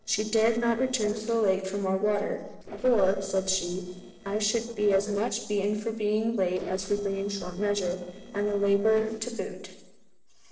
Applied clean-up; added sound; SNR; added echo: neural separator model SepFormer DNS4.